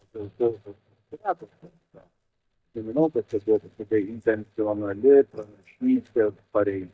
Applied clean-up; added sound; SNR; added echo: neural mask model DeepFilterNet 3.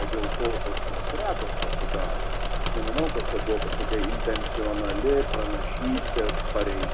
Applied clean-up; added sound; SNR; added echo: none; Engine / Mechanisms; -4 dB; reverberation time 1.1 s.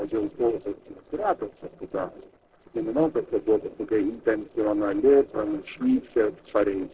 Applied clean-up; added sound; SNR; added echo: neural separator model SepFormer DNS4.